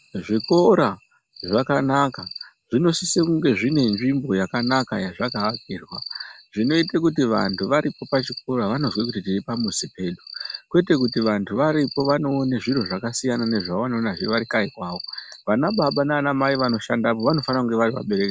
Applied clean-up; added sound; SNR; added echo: none; none; none; none.